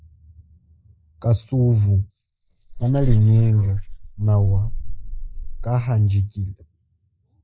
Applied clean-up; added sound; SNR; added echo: neural mask model Resemble Enhance denoiser.